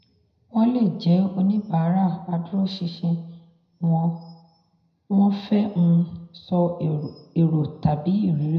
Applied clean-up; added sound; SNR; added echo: none; none; none; reverberation time 0.7 s.